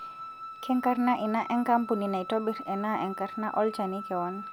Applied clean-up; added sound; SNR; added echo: none; Wind instrument, woodwind instrument; 11 dB; none.